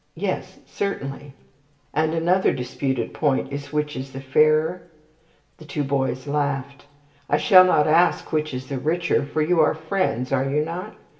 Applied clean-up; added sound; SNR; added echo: none; none; none; reverberation time 0.7 s.